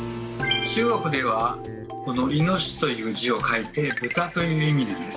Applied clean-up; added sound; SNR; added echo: none; Guitar; 15 dB; none.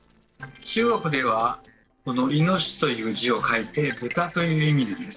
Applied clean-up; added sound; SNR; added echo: neural separator model SepFormer DNS4.